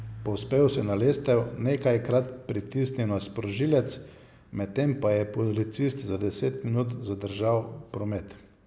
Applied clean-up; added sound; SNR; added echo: none; none; none; none.